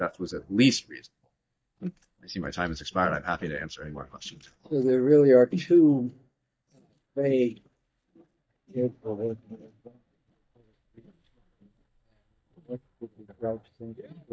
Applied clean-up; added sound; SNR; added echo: neural mask model DeepFilterNet 3.